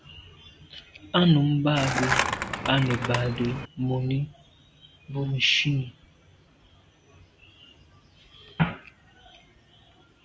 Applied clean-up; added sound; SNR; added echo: none; Skateboard; 1 dB; none.